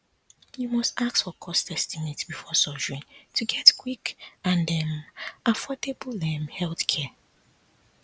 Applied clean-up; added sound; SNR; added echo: none; none; none; none.